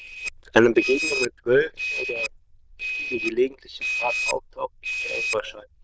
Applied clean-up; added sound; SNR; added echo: neural diffusion model UNIVERSE++.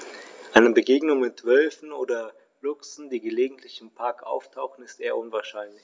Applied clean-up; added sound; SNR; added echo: none; none; none; none.